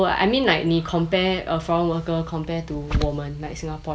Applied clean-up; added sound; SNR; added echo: none; none; none; none.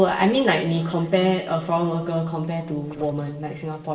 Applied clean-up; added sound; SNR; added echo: neural separator model SepFormer DNS4.